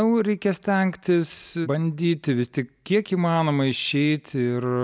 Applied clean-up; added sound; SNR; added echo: none; none; none; none.